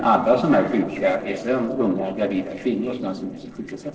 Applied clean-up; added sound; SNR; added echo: neural separator model SepFormer DNS4.